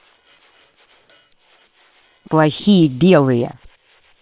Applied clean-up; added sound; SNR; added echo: neural separator model SepFormer WHAM!.